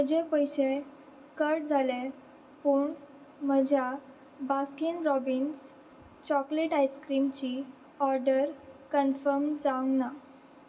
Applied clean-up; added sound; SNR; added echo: none; none; none; reverberation time 0.1 s.